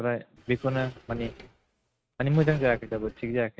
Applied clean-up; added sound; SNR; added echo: neural mask model RNNoise.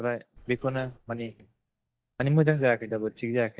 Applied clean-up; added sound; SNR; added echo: neural mask model DeepFilterNet 3.